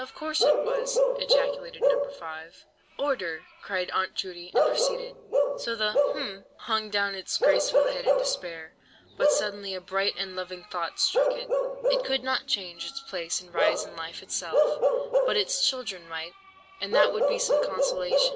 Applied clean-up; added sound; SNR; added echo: none; Bark / Livestock, farm animals, working animals; -4 dB; none.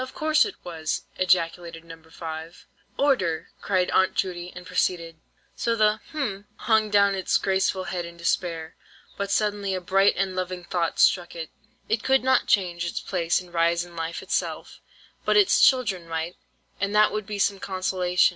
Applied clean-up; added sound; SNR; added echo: none; none; none; none.